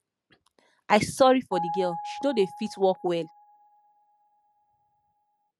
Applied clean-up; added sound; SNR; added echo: none; Piano; 11 dB; none.